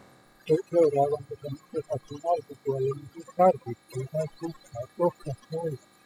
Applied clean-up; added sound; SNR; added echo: classical method spectral subtraction.